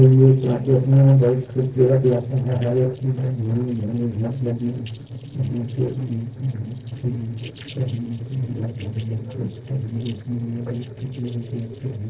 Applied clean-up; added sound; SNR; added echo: neural separator model SepFormer DNS4.